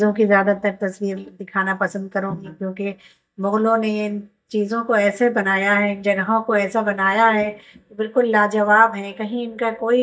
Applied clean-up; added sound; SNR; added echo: neural mask model DeepFilterNet 3.